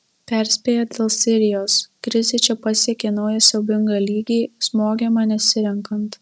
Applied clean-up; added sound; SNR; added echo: none; none; none; none.